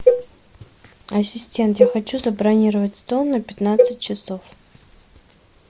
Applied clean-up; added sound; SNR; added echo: none; Cowbell; 1 dB; none.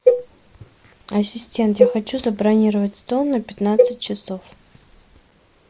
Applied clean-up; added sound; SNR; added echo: neural mask model Resemble Enhance denoiser.